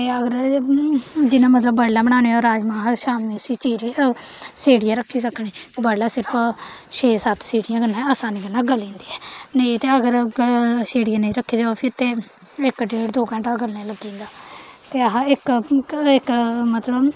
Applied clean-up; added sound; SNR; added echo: neural mask model Resemble Enhance denoiser.